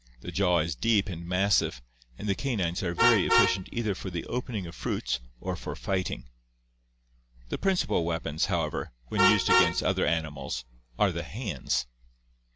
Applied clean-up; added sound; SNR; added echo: none; Vehicle horn, car horn, honking; 5 dB; none.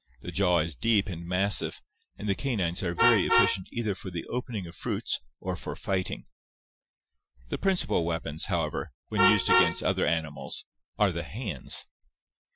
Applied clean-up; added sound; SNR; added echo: classical method Wiener filter.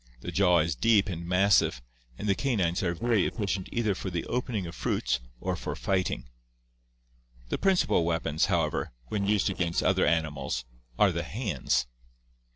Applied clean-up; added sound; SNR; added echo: neural separator model SepFormer DNS4.